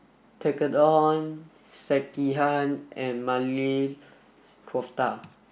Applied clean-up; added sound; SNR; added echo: none; none; none; none.